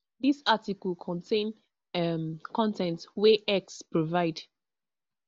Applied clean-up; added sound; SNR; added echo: none; none; none; none.